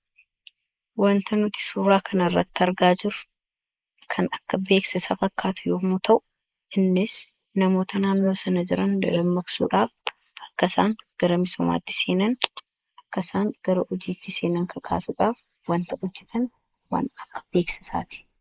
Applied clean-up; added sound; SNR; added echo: neural mask model Resemble Enhance denoiser.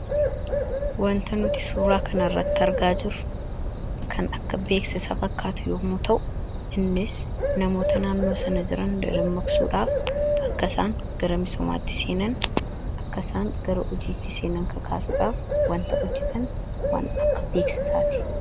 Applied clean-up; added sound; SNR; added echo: none; Bird; -2 dB; none.